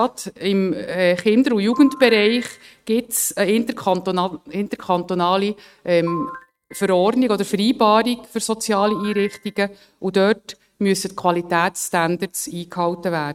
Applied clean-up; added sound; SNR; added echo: neural mask model RNNoise.